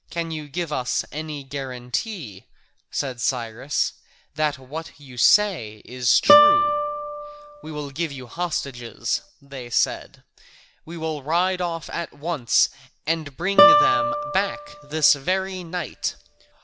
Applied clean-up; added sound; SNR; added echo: none; Guitar; -5 dB; none.